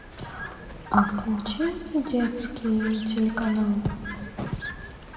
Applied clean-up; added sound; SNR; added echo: none; Chirp, tweet; 13 dB; reverberation time 1.4 s.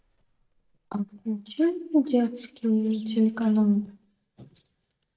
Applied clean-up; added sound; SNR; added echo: neural mask model DeepFilterNet 3.